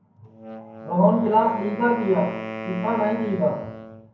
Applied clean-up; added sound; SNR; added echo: none; Wind instrument, woodwind instrument; 11 dB; reverberation time 0.9 s.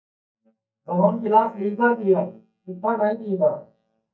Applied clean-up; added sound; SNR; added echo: neural mask model DeepFilterNet 3.